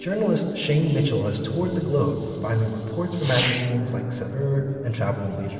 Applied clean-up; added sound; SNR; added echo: none; Fireworks; 11 dB; reverberation time 2.8 s.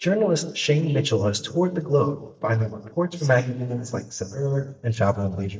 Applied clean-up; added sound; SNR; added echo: neural mask model DeepFilterNet 3.